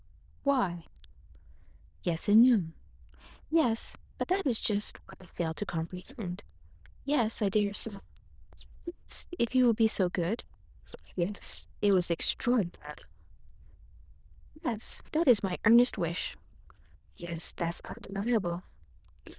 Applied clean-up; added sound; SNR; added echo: neural diffusion model UNIVERSE++.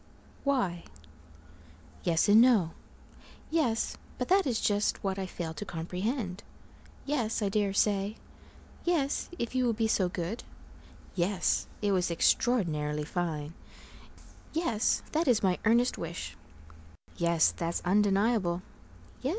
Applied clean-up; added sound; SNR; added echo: none; none; none; none.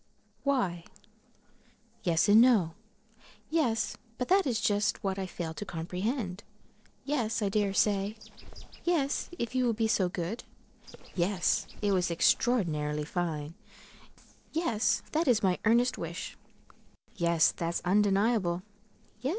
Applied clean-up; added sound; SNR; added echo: neural separator model SepFormer DNS4.